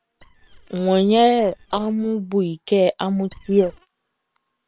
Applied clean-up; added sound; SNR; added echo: neural separator model SepFormer WHAM!.